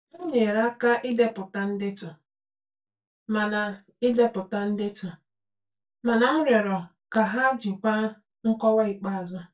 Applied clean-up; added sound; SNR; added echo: neural mask model DeepFilterNet 3.